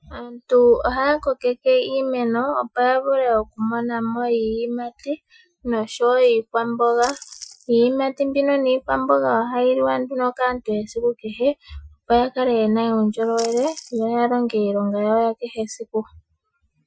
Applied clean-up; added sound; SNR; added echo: classical method Wiener filter.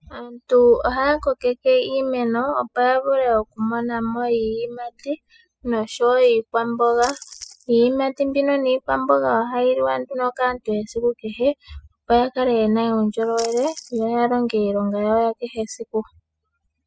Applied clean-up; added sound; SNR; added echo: classical method spectral subtraction.